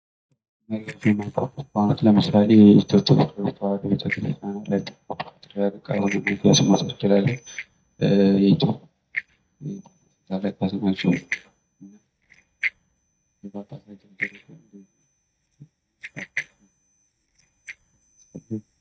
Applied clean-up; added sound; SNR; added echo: neural mask model DeepFilterNet 3.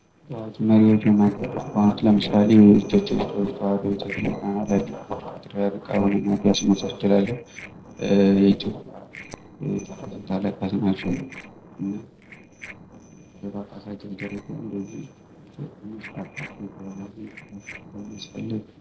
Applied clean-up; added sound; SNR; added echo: neural separator model SepFormer DNS4.